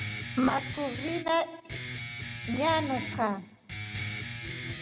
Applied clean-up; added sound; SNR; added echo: none; Guitar; 6 dB; none.